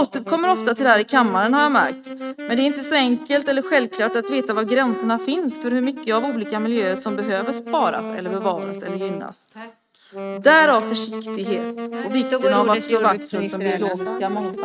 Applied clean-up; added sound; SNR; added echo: neural mask model RNNoise.